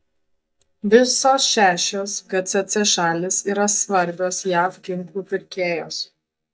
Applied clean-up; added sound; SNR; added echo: neural mask model DeepFilterNet 3.